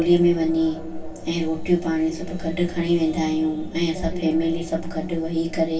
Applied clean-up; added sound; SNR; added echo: none; none; none; reverberation time 0.2 s.